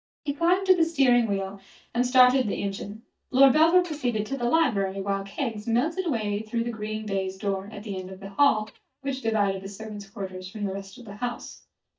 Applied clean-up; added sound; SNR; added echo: neural mask model DeepFilterNet 3.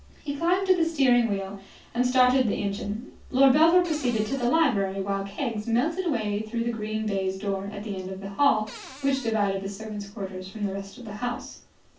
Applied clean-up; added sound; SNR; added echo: none; Cupboard open or close; 16 dB; reverberation time 0.3 s.